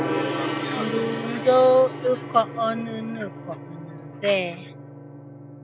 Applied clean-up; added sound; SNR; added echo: none; Gong; 7 dB; none.